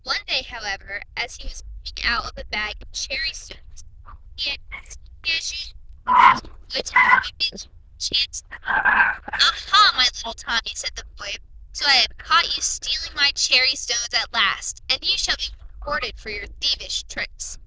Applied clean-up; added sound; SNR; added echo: neural diffusion model UNIVERSE++.